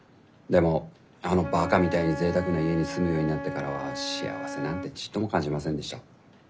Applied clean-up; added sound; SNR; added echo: none; Wind instrument, woodwind instrument; 10 dB; none.